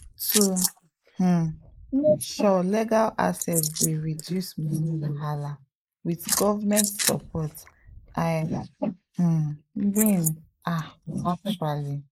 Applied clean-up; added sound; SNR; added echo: neural mask model Resemble Enhance denoiser.